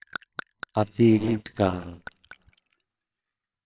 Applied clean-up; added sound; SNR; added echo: neural separator model SepFormer WHAMR!.